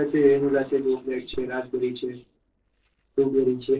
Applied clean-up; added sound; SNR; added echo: neural separator model SepFormer DNS4.